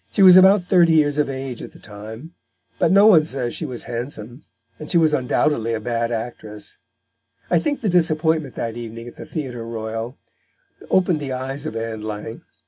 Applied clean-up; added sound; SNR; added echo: none; none; none; none.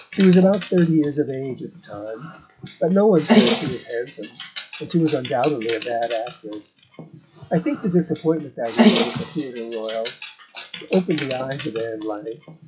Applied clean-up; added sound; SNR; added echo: classical method log-MMSE.